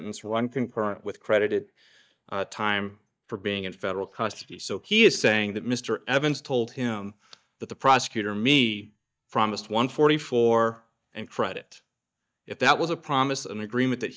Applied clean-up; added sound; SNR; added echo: neural mask model DeepFilterNet 3.